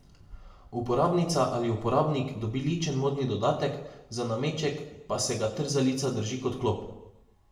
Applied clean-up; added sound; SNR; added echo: none; none; none; reverberation time 0.7 s.